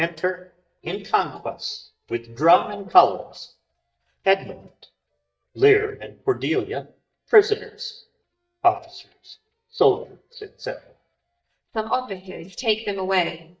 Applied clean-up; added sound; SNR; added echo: neural mask model DeepFilterNet 3.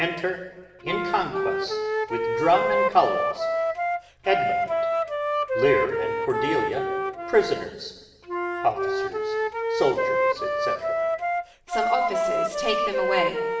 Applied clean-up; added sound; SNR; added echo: none; Wind instrument, woodwind instrument; -2 dB; reverberation time 1.2 s.